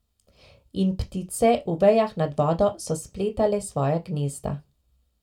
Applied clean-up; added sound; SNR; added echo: none; none; none; reverberation time 0.2 s.